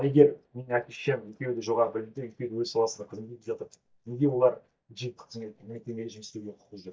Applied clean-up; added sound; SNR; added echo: neural mask model DeepFilterNet 3.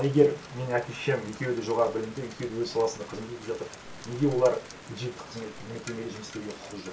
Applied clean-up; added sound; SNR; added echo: none; Rain; 16 dB; reverberation time 0.2 s.